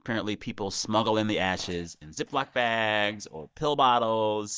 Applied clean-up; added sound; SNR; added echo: neural mask model DeepFilterNet 3.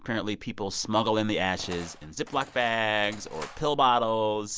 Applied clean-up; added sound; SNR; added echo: none; Engine; 19 dB; none.